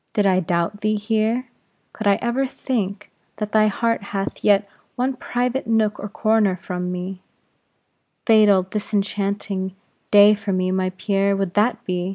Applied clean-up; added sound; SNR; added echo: none; none; none; none.